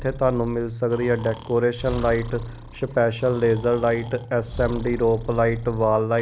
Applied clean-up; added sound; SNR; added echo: none; Breathing; 14 dB; none.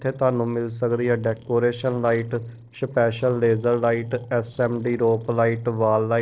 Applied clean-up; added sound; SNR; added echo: neural separator model SepFormer DNS4.